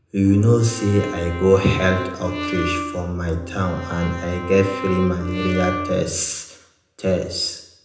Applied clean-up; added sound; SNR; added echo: none; Brass instrument; 9 dB; reverberation time 0.8 s.